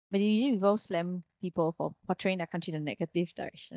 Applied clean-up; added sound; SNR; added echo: neural mask model DeepFilterNet 3.